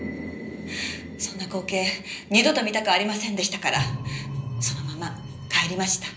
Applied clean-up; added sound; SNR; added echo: none; none; none; reverberation time 0.5 s.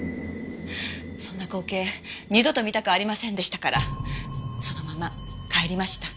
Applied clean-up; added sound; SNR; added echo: none; none; none; none.